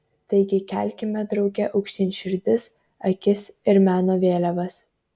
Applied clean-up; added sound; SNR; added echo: none; none; none; none.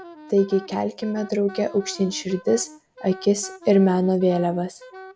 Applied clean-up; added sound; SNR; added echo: none; Wind instrument, woodwind instrument; 19 dB; none.